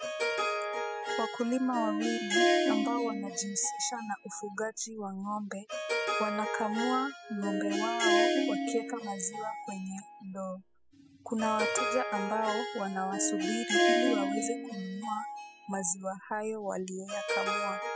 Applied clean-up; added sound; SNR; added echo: classical method spectral subtraction.